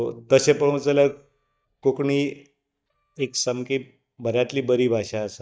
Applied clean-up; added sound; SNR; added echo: neural mask model DeepFilterNet 3.